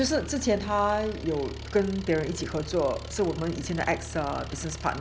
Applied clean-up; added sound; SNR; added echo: none; Engine; 11 dB; none.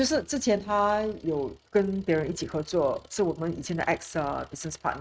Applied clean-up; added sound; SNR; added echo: neural mask model RNNoise.